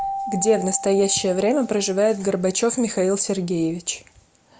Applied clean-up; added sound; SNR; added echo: none; Keyboard (musical); 13 dB; none.